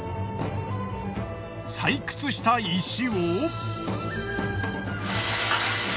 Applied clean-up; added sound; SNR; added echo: none; none; none; none.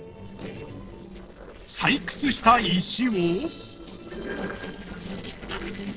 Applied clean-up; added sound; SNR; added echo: neural separator model SepFormer DNS4.